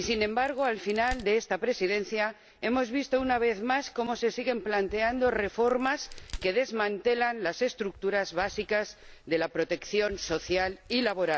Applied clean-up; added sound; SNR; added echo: none; Crack; 20 dB; none.